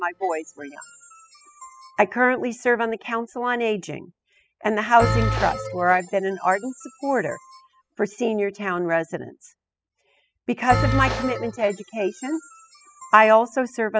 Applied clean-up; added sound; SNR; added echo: classical method spectral subtraction.